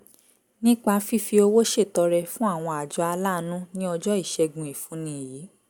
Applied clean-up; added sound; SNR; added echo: none; none; none; none.